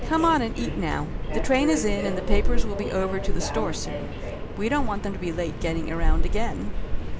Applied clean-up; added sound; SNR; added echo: none; Subway, metro, underground; -3 dB; none.